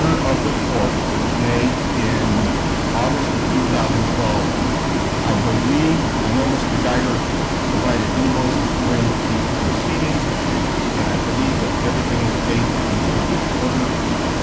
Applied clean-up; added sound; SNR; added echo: none; Bus; -4 dB; none.